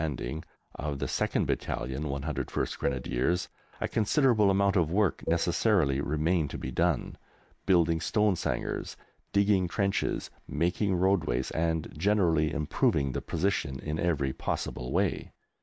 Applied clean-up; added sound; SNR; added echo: neural mask model Resemble Enhance denoiser.